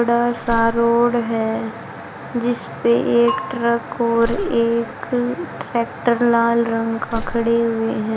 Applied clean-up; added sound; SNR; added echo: none; Slam + Bell / Percussion; 13 dB; none.